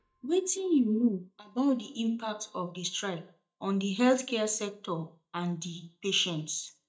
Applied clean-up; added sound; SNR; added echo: neural mask model DeepFilterNet 3.